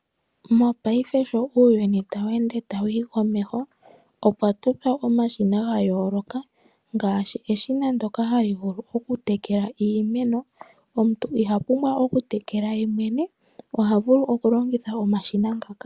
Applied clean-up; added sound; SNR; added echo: none; none; none; none.